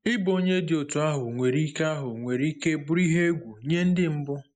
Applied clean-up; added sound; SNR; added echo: neural mask model Resemble Enhance denoiser.